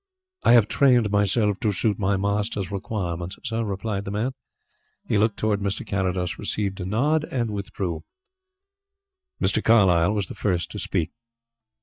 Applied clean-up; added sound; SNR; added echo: neural mask model DeepFilterNet 3.